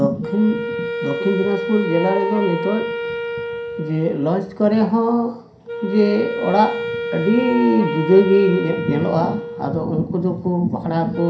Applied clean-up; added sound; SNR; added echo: none; Wind instrument, woodwind instrument; 7 dB; reverberation time 0.5 s.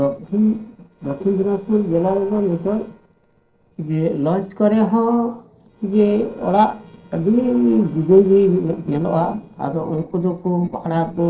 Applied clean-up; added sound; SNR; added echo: neural separator model SepFormer DNS4.